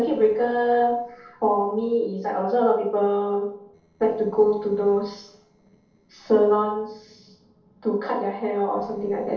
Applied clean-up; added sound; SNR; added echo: neural separator model SepFormer DNS4.